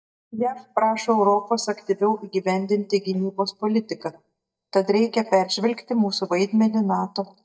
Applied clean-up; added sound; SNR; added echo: neural mask model DeepFilterNet 3.